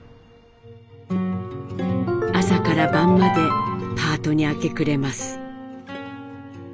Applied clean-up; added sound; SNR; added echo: none; Ringtone; 1 dB; none.